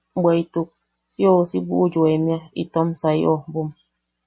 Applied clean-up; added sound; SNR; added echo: none; none; none; none.